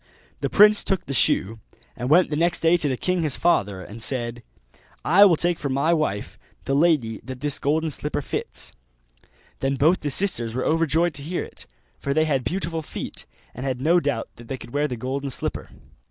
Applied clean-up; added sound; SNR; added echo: none; none; none; none.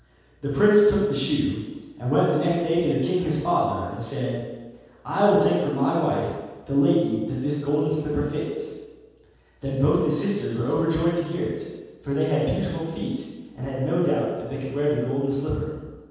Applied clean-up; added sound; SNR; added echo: none; none; none; reverberation time 1.2 s.